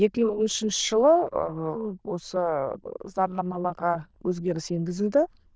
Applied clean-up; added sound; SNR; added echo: neural diffusion model UNIVERSE++.